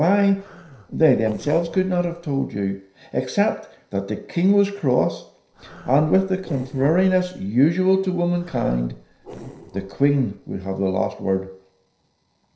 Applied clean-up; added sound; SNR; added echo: neural separator model SepFormer DNS4.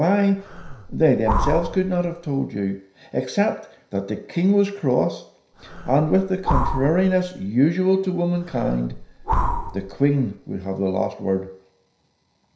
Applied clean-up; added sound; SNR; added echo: none; Breathing; 5 dB; reverberation time 0.5 s.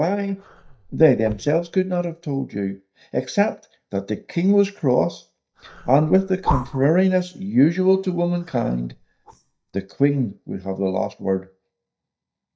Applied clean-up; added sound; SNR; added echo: neural mask model DeepFilterNet 3.